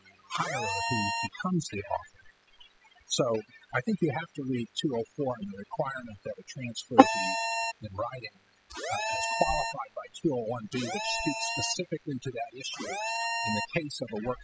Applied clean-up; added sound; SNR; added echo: classical method spectral subtraction.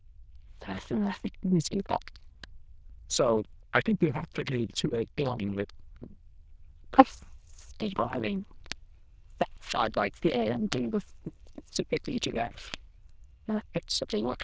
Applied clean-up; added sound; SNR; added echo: neural diffusion model UNIVERSE++.